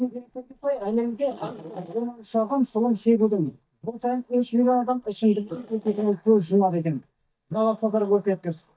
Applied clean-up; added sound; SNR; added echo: neural mask model DeepFilterNet 3.